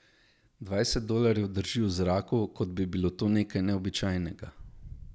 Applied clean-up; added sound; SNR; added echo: none; none; none; none.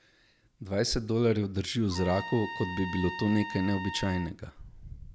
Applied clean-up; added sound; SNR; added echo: none; Trumpet; 10 dB; none.